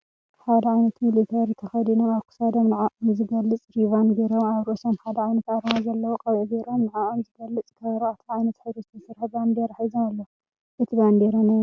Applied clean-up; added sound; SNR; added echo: none; none; none; none.